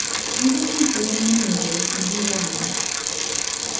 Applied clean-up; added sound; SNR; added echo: none; Bicycle; -1 dB; reverberation time 0.7 s.